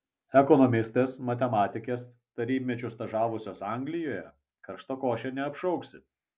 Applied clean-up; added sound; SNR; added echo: none; none; none; none.